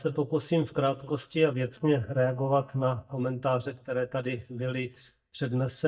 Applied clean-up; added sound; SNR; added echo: neural mask model DeepFilterNet 3.